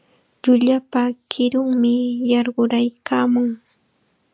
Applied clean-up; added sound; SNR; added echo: none; none; none; none.